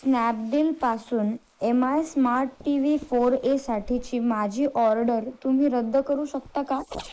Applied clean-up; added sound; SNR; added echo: neural mask model Resemble Enhance denoiser.